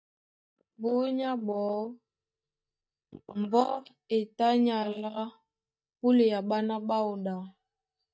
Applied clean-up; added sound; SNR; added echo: neural mask model DeepFilterNet 3.